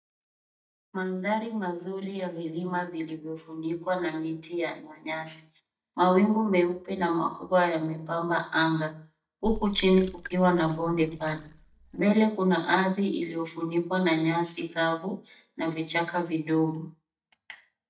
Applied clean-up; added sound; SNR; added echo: neural mask model DeepFilterNet 3.